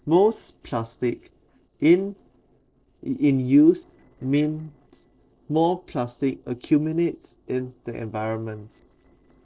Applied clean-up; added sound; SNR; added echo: neural separator model SepFormer DNS4.